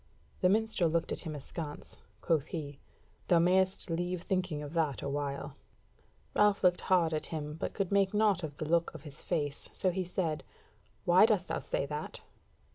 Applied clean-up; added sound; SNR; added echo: none; none; none; none.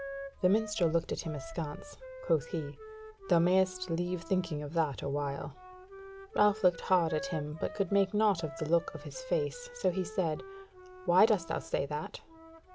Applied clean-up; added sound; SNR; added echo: none; Wind instrument, woodwind instrument; 15 dB; none.